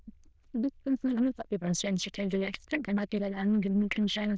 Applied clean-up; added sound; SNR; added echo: neural diffusion model UNIVERSE++.